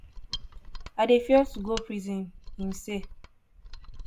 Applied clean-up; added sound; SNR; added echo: none; Mechanisms; 11 dB; none.